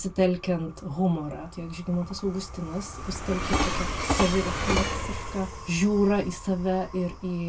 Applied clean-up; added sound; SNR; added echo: none; Train; 4 dB; reverberation time 0.1 s.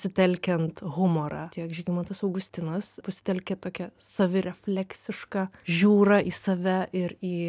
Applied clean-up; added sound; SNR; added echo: none; none; none; none.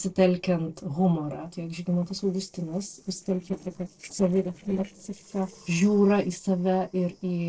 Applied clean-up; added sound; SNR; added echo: neural separator model SepFormer DNS4.